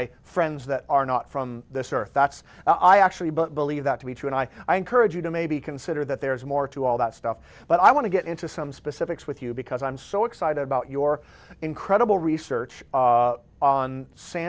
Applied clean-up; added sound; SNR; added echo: none; none; none; none.